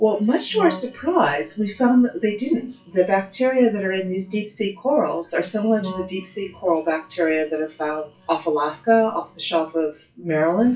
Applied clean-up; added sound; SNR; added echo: classical method WPE with log-MMSE.